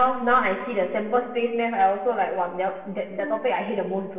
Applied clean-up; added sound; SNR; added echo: neural separator model SepFormer DNS4.